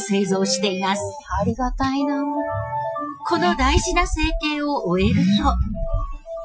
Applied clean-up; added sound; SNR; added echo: classical method Wiener filter.